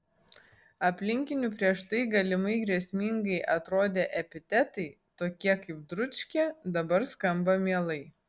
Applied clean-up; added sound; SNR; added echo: none; none; none; none.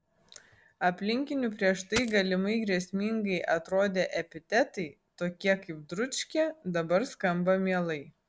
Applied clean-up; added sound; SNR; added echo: none; Coin (dropping); 7 dB; none.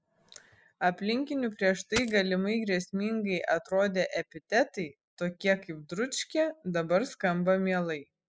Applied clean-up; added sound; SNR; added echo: classical method spectral subtraction.